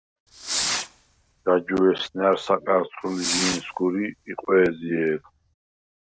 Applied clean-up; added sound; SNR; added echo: none; Fireworks; 8 dB; none.